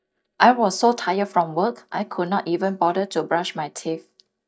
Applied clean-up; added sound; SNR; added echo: neural mask model DeepFilterNet 3.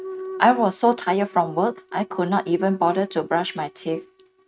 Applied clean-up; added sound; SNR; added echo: neural mask model RNNoise.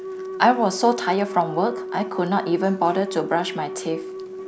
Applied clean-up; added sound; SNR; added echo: none; Wind instrument, woodwind instrument; 9 dB; none.